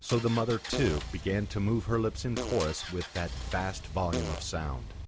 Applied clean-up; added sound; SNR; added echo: none; Fart + Engine; 8 dB; none.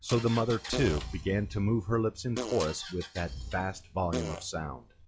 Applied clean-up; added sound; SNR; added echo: classical method log-MMSE.